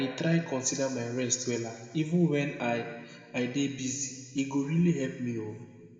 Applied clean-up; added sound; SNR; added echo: none; none; none; reverberation time 1.7 s.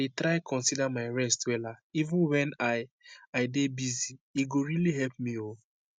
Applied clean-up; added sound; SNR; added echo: none; none; none; none.